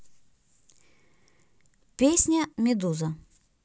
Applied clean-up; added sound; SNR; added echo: none; none; none; none.